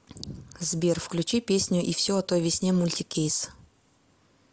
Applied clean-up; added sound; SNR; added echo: none; none; none; none.